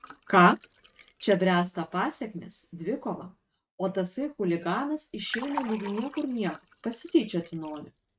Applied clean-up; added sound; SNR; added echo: neural mask model RNNoise.